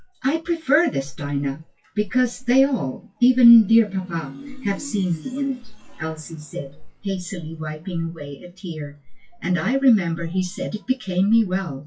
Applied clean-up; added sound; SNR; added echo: classical method WPE with log-MMSE.